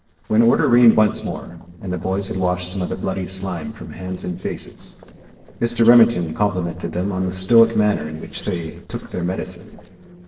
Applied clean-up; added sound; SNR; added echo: neural separator model SepFormer DNS4.